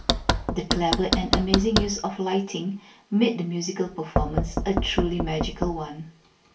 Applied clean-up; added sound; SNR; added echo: none; Knock; 1 dB; reverberation time 0.3 s.